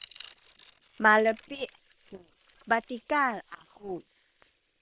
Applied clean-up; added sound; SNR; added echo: neural separator model SepFormer WHAM!.